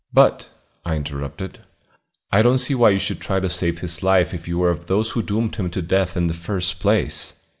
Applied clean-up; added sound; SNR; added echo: none; none; none; none.